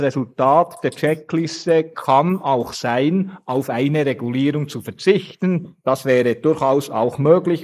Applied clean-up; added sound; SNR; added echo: neural mask model Resemble Enhance denoiser.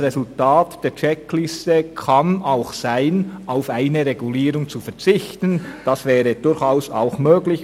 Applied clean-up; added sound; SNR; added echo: none; none; none; none.